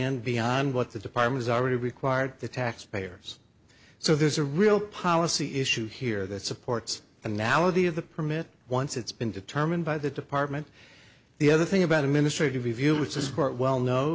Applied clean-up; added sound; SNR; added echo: none; none; none; none.